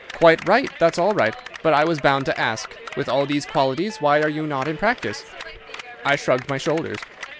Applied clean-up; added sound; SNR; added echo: none; Clapping; 15 dB; none.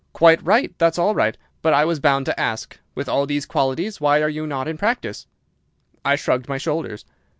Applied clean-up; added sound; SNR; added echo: none; none; none; none.